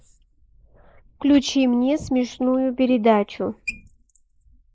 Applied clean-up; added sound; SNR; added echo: neural mask model Resemble Enhance denoiser.